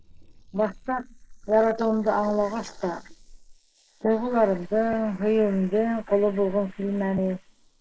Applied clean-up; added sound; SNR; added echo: neural mask model Resemble Enhance denoiser.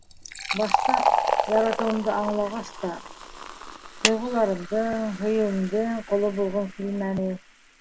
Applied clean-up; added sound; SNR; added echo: none; Fill (with liquid) + Clapping; 3 dB; none.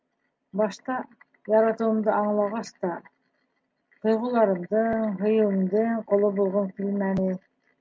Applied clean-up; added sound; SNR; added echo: none; none; none; none.